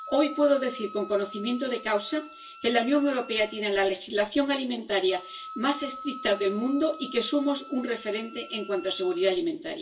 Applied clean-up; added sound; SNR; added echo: none; Wind instrument, woodwind instrument; 17 dB; reverberation time 0.2 s.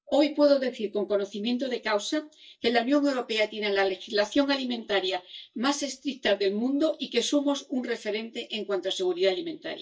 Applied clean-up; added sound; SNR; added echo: neural mask model DeepFilterNet 3.